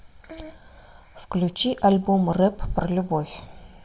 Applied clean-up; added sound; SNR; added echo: none; none; none; reverberation time 1.1 s.